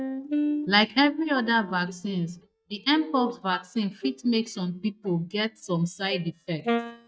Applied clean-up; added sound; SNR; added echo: neural mask model DeepFilterNet 3.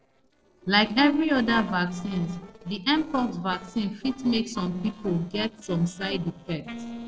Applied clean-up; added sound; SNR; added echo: neural separator model SepFormer DNS4.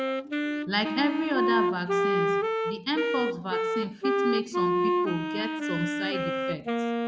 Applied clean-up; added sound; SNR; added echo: none; Wind instrument, woodwind instrument; -4 dB; none.